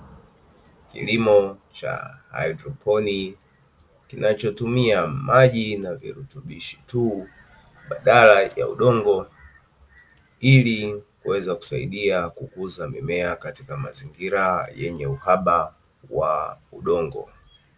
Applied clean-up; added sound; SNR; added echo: none; none; none; none.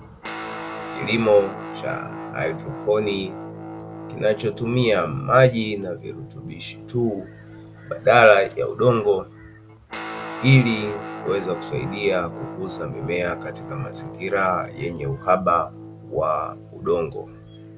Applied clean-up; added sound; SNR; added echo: none; Guitar; 13 dB; none.